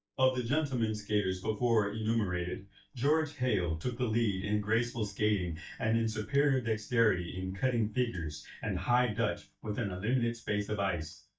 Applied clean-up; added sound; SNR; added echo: neural mask model DeepFilterNet 3.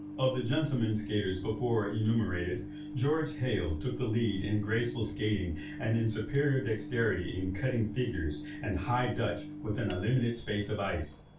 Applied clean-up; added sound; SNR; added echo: none; Microwave oven; 11 dB; reverberation time 0.3 s.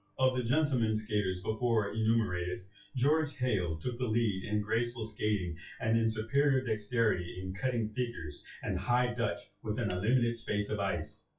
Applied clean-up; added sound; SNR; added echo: classical method WPE with log-MMSE.